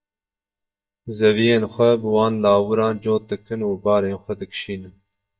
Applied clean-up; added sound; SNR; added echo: neural mask model DeepFilterNet 3.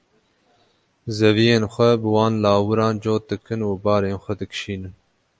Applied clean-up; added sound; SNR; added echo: none; none; none; none.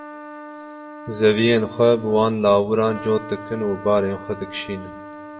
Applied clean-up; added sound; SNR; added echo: none; Trumpet; 15 dB; reverberation time 0.9 s.